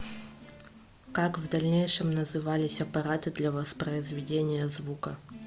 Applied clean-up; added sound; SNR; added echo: none; none; none; none.